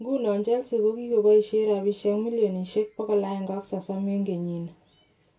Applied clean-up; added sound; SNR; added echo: none; none; none; reverberation time 0.2 s.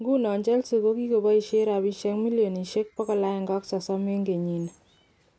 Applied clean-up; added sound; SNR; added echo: none; none; none; none.